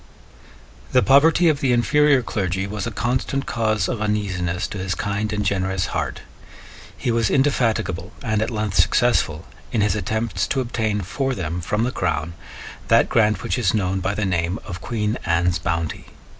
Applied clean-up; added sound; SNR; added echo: none; none; none; none.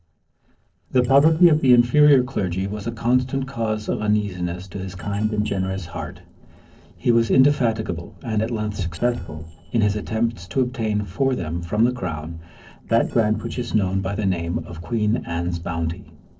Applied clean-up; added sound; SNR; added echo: neural separator model SepFormer DNS4.